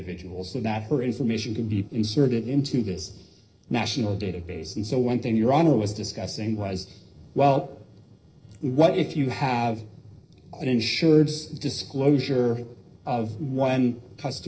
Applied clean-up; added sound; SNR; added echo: neural separator model SepFormer DNS4.